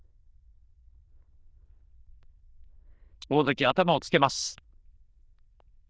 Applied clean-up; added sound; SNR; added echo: neural diffusion model UNIVERSE++.